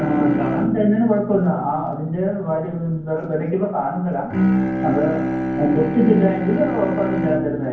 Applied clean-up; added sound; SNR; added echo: none; Bowed string instrument; 4 dB; reverberation time 0.9 s.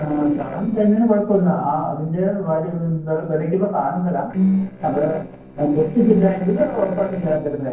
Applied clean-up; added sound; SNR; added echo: neural separator model SepFormer DNS4.